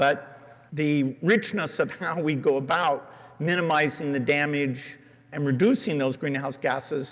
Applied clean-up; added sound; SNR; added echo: none; none; none; none.